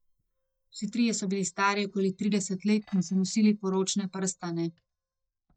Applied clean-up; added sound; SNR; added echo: neural mask model DeepFilterNet 3.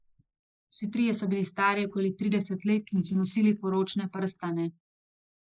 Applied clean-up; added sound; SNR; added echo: neural mask model Resemble Enhance denoiser.